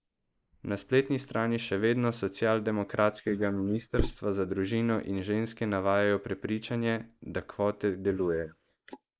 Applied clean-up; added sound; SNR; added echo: neural mask model Resemble Enhance denoiser.